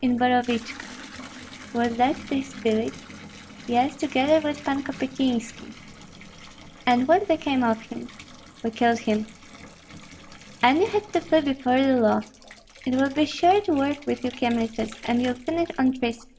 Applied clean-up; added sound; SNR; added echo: none; Bathtub (filling or washing) / Water tap, faucet; 19 dB; reverberation time 0.5 s.